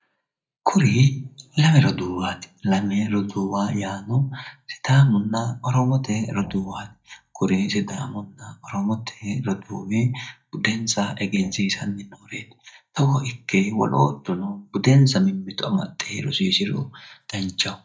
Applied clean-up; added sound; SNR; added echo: neural mask model DeepFilterNet 3.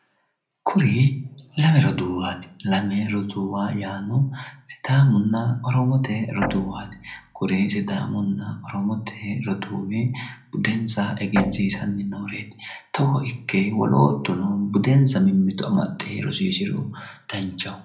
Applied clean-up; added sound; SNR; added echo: none; Guitar; 9 dB; reverberation time 0.4 s.